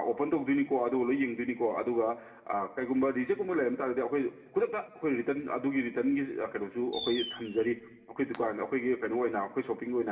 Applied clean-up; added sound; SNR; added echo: none; Fireworks; 12 dB; reverberation time 1.6 s.